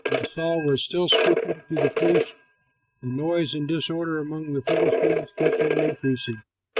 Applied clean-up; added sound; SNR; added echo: neural mask model RNNoise.